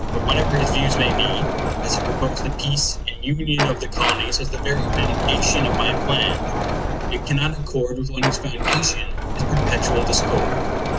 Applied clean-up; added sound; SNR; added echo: none; Sliding door; -2 dB; none.